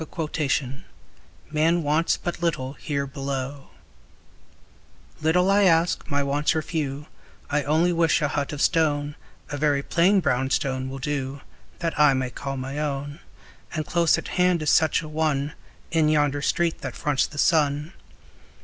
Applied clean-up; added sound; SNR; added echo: none; none; none; none.